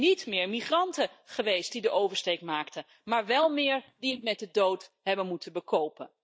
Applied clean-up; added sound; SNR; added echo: neural mask model DeepFilterNet 3.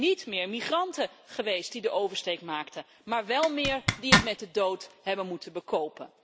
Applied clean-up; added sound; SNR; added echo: none; Zipper (clothing); -3 dB; none.